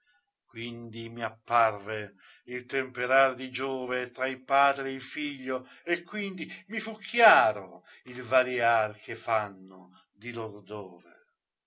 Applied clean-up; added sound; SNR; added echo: none; none; none; none.